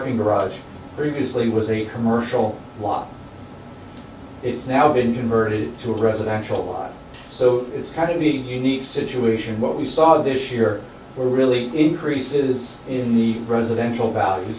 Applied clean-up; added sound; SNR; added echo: none; none; none; none.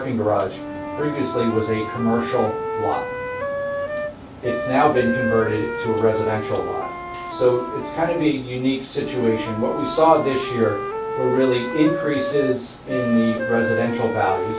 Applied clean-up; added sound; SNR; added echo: none; Wind instrument, woodwind instrument; 6 dB; none.